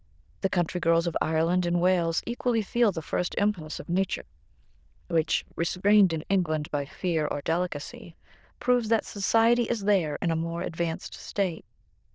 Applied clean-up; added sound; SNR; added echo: neural diffusion model UNIVERSE++.